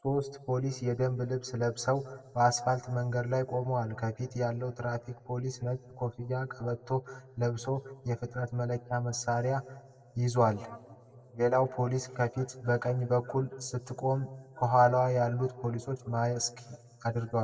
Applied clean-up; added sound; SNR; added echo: none; none; none; reverberation time 1.0 s.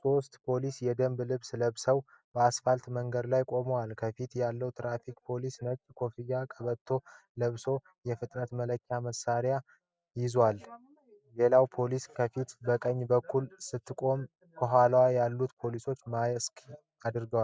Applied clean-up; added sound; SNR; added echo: none; none; none; none.